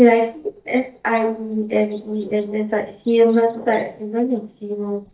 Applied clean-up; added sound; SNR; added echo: neural mask model DeepFilterNet 3.